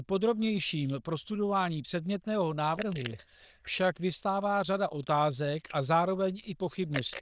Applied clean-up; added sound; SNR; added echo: neural diffusion model UNIVERSE++.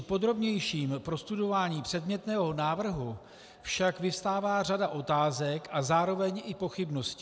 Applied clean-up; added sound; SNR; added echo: none; none; none; none.